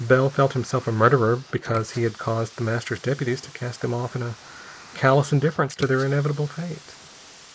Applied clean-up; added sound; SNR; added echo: neural mask model Resemble Enhance denoiser.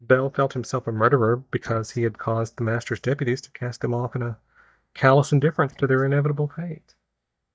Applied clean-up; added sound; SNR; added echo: neural mask model DeepFilterNet 3.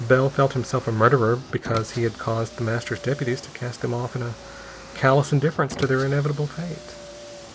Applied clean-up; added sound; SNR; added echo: none; Car; 16 dB; none.